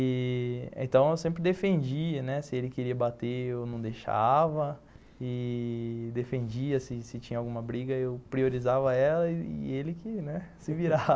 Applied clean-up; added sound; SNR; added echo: none; none; none; none.